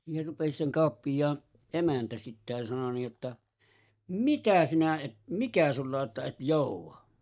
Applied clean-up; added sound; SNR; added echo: neural mask model DeepFilterNet 3.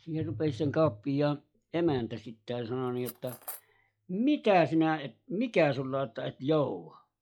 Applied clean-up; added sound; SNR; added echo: classical method log-MMSE.